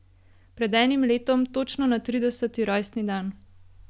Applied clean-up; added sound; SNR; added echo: none; none; none; none.